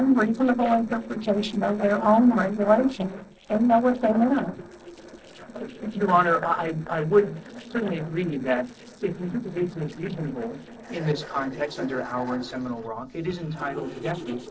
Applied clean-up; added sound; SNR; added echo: neural separator model SepFormer DNS4.